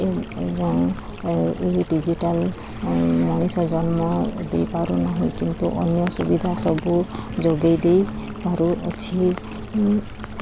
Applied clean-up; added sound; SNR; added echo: none; Stream; 15 dB; none.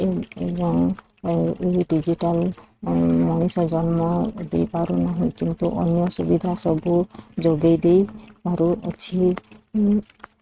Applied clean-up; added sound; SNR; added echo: neural mask model RNNoise.